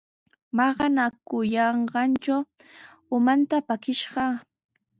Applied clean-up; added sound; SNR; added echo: none; none; none; none.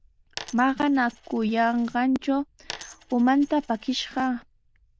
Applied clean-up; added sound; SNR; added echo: neural diffusion model UNIVERSE++.